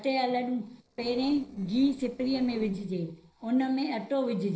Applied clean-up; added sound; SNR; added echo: neural separator model SepFormer DNS4.